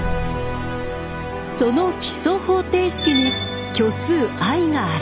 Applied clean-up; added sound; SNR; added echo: none; none; none; none.